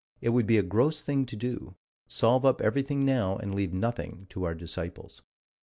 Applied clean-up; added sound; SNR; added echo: none; none; none; none.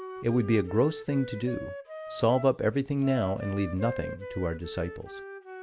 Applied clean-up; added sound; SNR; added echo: none; Wind instrument, woodwind instrument; 11 dB; none.